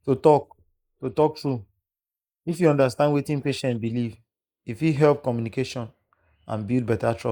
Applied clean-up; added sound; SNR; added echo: neural mask model Resemble Enhance denoiser.